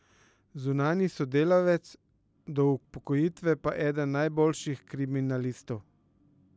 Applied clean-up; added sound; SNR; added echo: none; none; none; none.